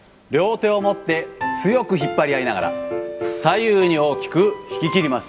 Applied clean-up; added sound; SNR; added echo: none; none; none; reverberation time 0.7 s.